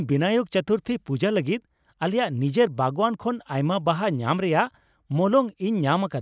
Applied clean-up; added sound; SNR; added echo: none; none; none; none.